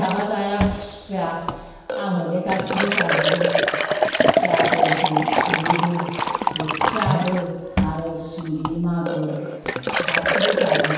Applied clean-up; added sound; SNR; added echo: none; Liquid; -4 dB; reverberation time 1.2 s.